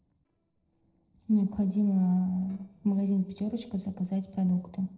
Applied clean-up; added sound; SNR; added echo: neural separator model SepFormer DNS4.